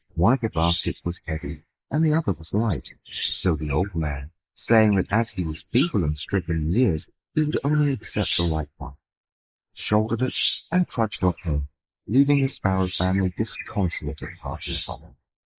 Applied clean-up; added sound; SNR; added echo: neural mask model Resemble Enhance denoiser.